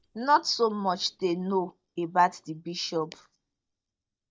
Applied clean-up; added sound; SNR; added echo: neural mask model DeepFilterNet 3.